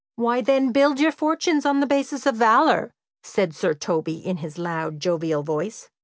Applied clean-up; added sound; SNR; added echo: none; none; none; none.